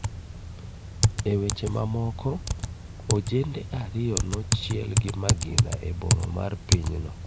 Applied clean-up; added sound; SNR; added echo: none; Typing; -2 dB; none.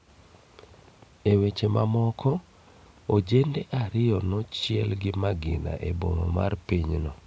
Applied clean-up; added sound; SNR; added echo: none; none; none; none.